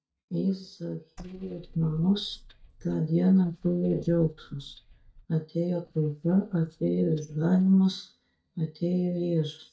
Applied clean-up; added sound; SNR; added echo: neural mask model DeepFilterNet 3.